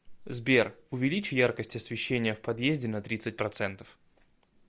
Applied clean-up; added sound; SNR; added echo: none; none; none; none.